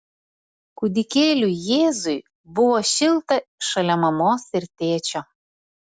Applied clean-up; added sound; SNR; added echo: none; none; none; none.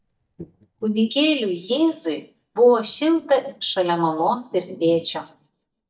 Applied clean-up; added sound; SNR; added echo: neural mask model DeepFilterNet 3.